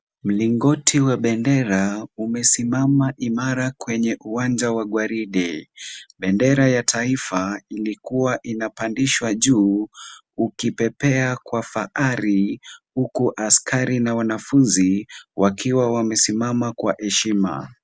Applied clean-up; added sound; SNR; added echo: none; none; none; none.